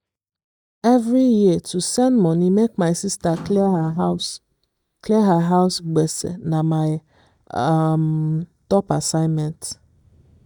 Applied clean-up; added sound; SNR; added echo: neural mask model DeepFilterNet 3.